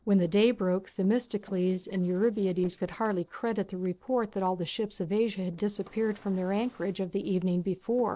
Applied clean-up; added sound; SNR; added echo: neural separator model SepFormer DNS4.